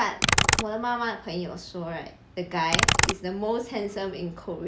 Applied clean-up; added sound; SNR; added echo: none; Computer keyboard; -4 dB; none.